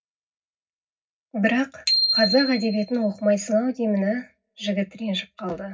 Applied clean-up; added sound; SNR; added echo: none; Bicycle bell; 3 dB; reverberation time 0.4 s.